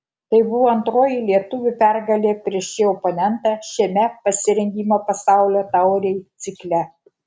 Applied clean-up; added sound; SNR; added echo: none; none; none; none.